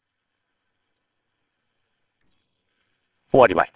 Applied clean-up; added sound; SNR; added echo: neural separator model SepFormer WHAMR!.